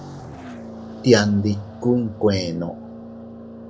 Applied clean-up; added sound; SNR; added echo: none; Car passing by; 14 dB; none.